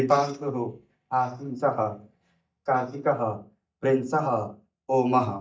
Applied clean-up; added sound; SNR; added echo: neural mask model DeepFilterNet 3.